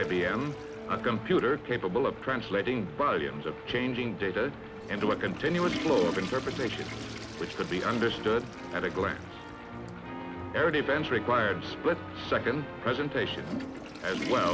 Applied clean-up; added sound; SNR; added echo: none; Toilet flush / Water; 12 dB; none.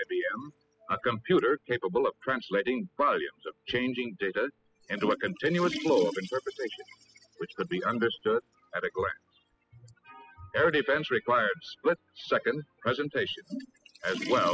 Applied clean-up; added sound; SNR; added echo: classical method spectral subtraction.